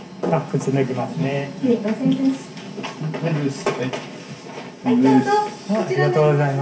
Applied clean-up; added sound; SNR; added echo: none; none; none; reverberation time 0.7 s.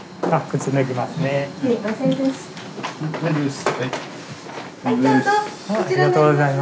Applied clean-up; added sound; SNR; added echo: none; none; none; none.